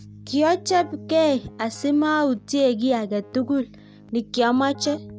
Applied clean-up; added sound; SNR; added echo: none; Keyboard (musical); 19 dB; none.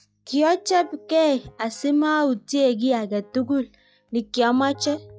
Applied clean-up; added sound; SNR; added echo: classical method log-MMSE.